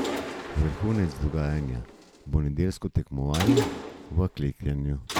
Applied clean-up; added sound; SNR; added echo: none; Mechanisms; 5 dB; none.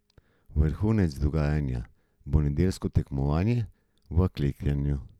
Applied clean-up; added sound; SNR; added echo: none; none; none; none.